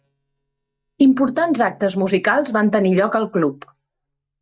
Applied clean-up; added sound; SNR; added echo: neural mask model DeepFilterNet 3.